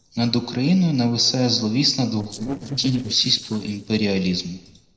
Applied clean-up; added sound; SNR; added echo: neural separator model SepFormer DNS4.